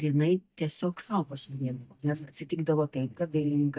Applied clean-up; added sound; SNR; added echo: neural mask model DeepFilterNet 3.